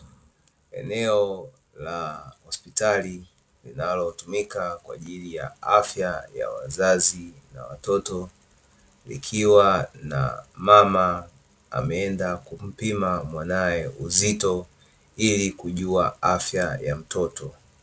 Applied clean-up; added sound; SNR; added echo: none; none; none; none.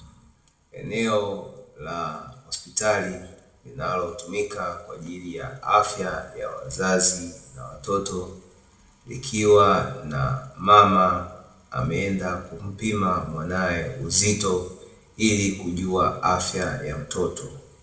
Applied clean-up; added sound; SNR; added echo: none; none; none; reverberation time 0.7 s.